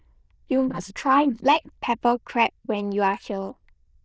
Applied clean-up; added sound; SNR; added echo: neural diffusion model UNIVERSE++.